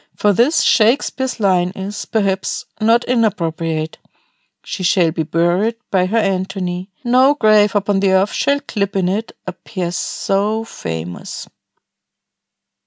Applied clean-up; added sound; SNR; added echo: none; none; none; none.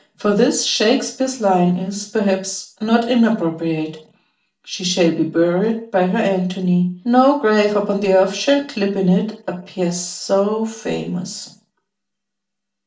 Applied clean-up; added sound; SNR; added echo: none; none; none; reverberation time 0.4 s.